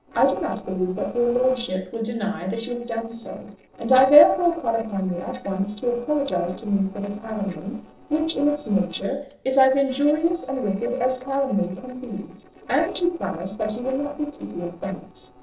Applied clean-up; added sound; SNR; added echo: neural separator model SepFormer DNS4.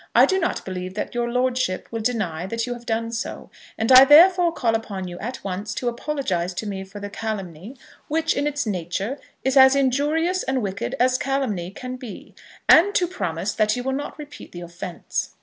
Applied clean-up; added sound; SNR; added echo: none; none; none; none.